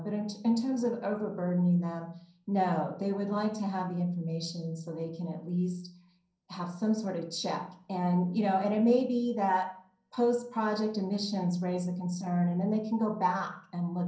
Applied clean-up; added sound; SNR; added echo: none; none; none; reverberation time 0.6 s.